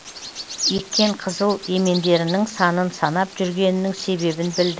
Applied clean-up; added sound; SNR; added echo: none; Bird vocalization, bird call, bird song; 10 dB; none.